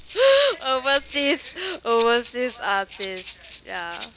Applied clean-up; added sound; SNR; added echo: none; Rattle (instrument); 15 dB; none.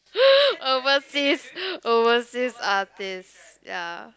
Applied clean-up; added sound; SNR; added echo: none; none; none; none.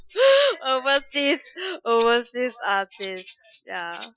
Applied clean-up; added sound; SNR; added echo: classical method Wiener filter.